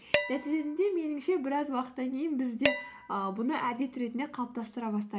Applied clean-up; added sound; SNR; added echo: none; Dishes, pots, and pans; 6 dB; none.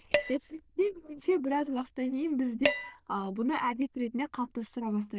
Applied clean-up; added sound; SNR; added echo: neural diffusion model UNIVERSE++.